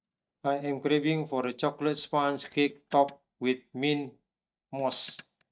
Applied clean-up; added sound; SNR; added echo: neural mask model DeepFilterNet 3.